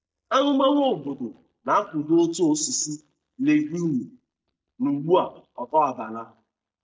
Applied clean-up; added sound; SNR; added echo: neural mask model DeepFilterNet 3.